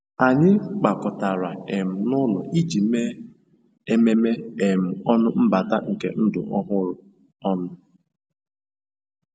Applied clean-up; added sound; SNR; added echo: none; none; none; none.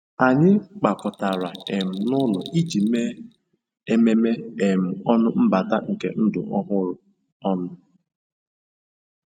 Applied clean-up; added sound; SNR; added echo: neural mask model RNNoise.